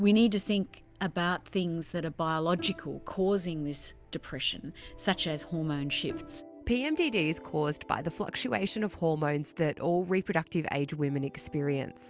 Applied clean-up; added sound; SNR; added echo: none; Bowed string instrument; 19 dB; none.